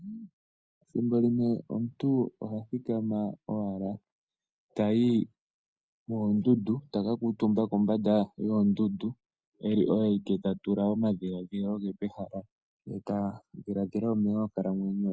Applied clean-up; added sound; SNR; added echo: none; none; none; none.